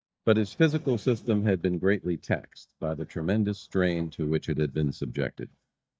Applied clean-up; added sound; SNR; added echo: neural mask model DeepFilterNet 3.